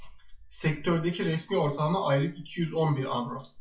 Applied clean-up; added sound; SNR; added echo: classical method WPE with log-MMSE.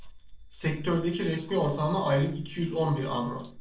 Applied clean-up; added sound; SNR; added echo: neural separator model SepFormer DNS4.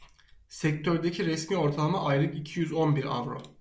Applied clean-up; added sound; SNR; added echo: none; none; none; none.